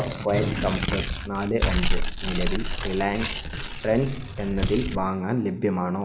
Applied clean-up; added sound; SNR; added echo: none; Tearing; 0 dB; none.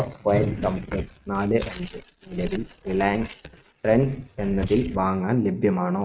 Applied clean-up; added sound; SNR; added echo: neural mask model RNNoise.